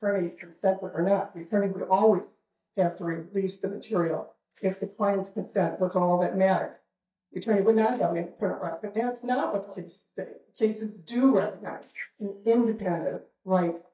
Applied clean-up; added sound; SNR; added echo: neural mask model DeepFilterNet 3.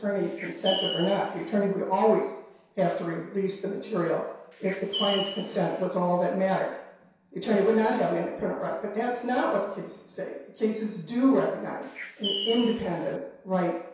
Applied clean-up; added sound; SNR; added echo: none; Bird; 6 dB; reverberation time 0.7 s.